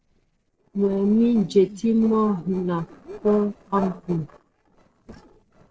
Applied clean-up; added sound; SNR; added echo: neural separator model SepFormer DNS4.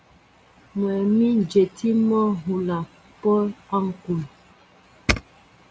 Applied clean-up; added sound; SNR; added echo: none; none; none; none.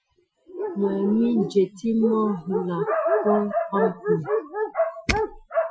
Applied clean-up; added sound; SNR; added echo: classical method Wiener filter.